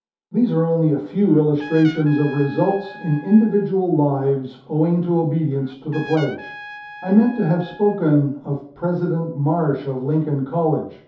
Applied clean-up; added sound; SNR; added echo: none; Trumpet; 19 dB; reverberation time 0.5 s.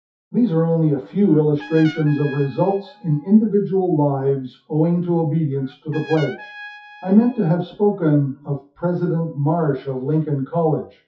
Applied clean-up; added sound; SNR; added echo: classical method WPE with log-MMSE.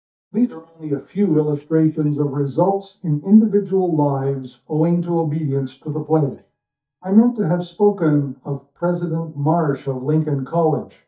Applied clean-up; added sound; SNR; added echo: neural mask model DeepFilterNet 3.